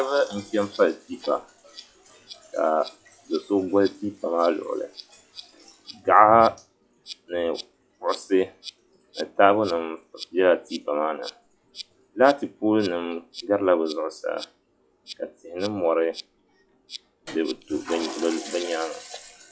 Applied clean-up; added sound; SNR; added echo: classical method log-MMSE.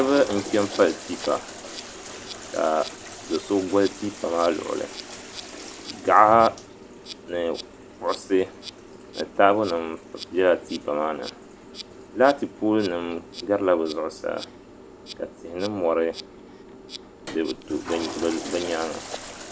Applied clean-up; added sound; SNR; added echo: none; Insect + Toilet flush; 13 dB; none.